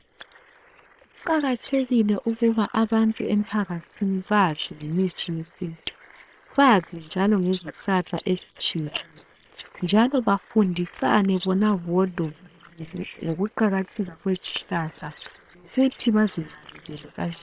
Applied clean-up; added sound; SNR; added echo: neural separator model SepFormer WHAM!.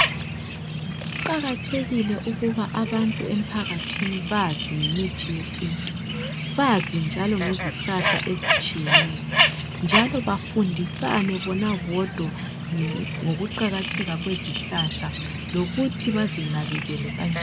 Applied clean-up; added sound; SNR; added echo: none; Bird; 1 dB; none.